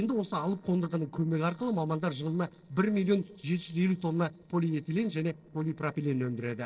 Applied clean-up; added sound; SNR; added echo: neural separator model SepFormer DNS4.